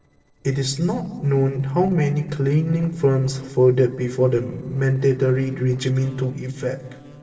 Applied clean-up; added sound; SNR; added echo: neural separator model SepFormer DNS4.